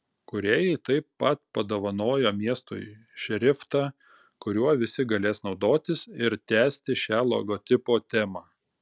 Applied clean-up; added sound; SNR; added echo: none; none; none; none.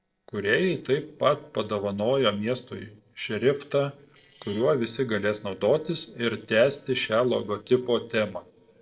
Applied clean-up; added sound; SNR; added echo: neural separator model SepFormer DNS4.